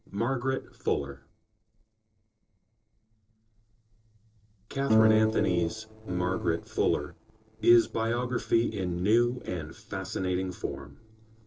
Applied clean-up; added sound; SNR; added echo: neural separator model SepFormer DNS4.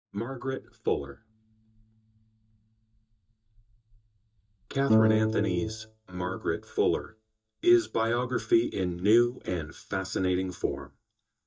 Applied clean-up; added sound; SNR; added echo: neural mask model DeepFilterNet 3.